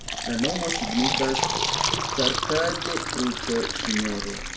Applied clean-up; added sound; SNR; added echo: none; Fill (with liquid); -1 dB; reverberation time 0.4 s.